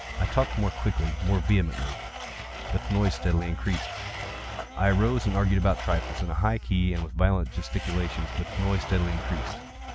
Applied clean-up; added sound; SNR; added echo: none; Domestic sounds, home sounds; 11 dB; none.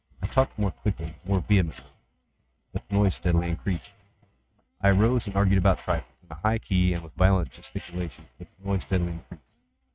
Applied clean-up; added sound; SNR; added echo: neural mask model RNNoise.